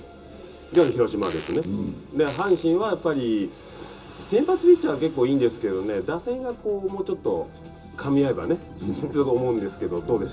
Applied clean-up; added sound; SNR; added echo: none; Fart; 18 dB; reverberation time 0.2 s.